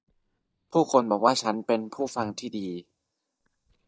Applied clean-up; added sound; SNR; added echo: neural mask model DeepFilterNet 3.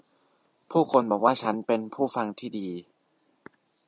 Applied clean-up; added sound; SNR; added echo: none; none; none; none.